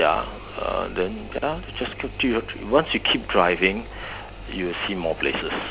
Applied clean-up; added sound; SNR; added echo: none; Engine; 14 dB; none.